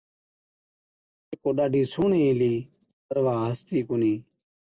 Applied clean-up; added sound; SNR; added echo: none; none; none; none.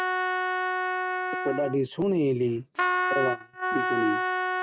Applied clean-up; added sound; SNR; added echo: neural mask model RNNoise.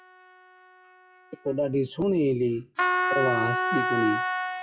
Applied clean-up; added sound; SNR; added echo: classical method log-MMSE.